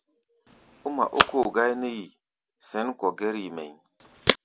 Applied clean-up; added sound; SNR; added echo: none; Telephone; 3 dB; none.